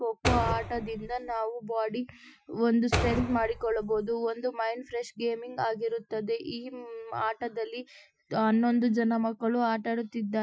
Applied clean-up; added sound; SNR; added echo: classical method Wiener filter.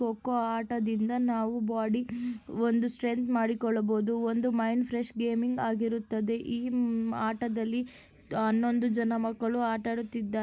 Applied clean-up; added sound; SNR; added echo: none; none; none; none.